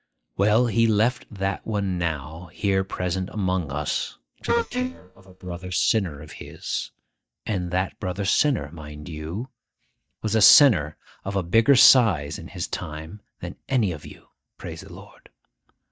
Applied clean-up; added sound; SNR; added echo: neural mask model DeepFilterNet 3.